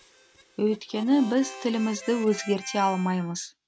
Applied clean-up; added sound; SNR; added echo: none; Harmonica; 17 dB; none.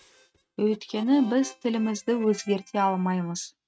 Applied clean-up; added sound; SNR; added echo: neural mask model RNNoise.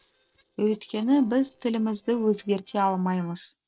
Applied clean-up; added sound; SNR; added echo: neural separator model SepFormer DNS4.